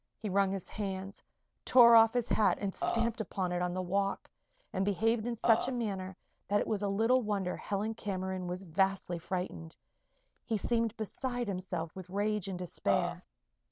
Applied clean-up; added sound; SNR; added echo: none; Burping, eructation; 2 dB; none.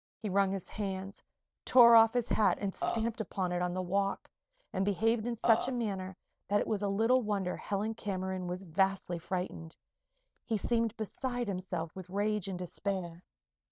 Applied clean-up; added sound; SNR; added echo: neural mask model DeepFilterNet 3.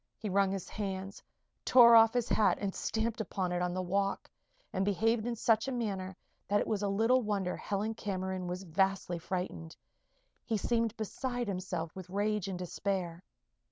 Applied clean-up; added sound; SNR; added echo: none; none; none; none.